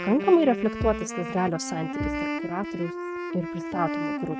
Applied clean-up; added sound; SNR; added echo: neural mask model RNNoise.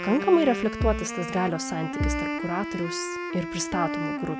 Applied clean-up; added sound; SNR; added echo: none; Wind instrument, woodwind instrument + Bass drum; 3 dB; none.